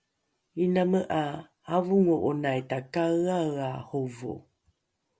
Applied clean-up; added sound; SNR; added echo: none; none; none; none.